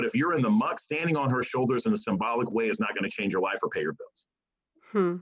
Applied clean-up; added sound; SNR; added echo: none; none; none; none.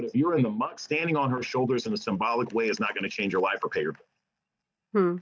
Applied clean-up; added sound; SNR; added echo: neural mask model DeepFilterNet 3.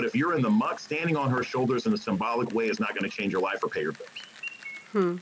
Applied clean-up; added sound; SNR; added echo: none; Chirp, tweet + Bicycle; 19 dB; none.